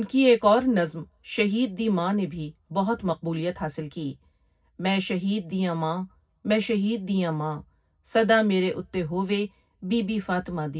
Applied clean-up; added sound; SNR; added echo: none; none; none; reverberation time 0.4 s.